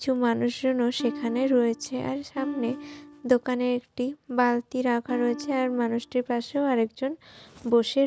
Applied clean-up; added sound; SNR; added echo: none; Acoustic guitar; 12 dB; none.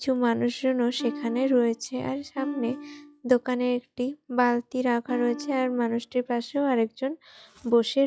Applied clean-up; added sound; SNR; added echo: classical method log-MMSE.